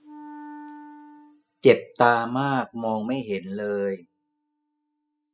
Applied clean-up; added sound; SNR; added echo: classical method spectral subtraction.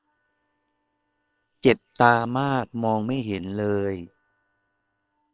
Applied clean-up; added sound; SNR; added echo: neural separator model SepFormer WHAM!.